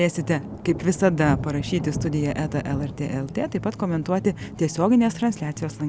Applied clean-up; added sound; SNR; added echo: none; Thunder; 11 dB; none.